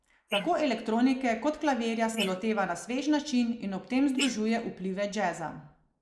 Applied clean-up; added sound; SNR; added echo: neural mask model Resemble Enhance denoiser.